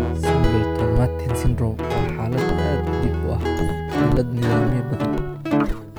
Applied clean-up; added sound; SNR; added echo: none; Guitar; -4 dB; none.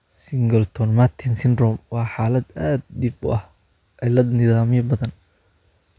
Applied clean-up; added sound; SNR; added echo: none; none; none; none.